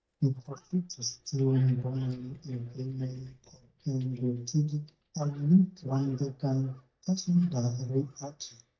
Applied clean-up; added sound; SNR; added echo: neural mask model DeepFilterNet 3.